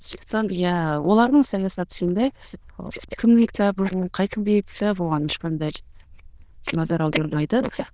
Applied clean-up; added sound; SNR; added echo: neural diffusion model UNIVERSE++.